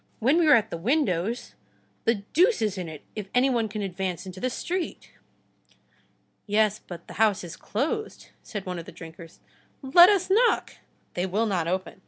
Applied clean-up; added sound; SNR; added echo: none; none; none; none.